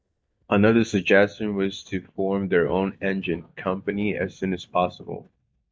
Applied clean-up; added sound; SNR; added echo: neural mask model DeepFilterNet 3.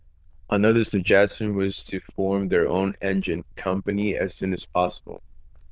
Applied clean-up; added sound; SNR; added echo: neural diffusion model UNIVERSE++.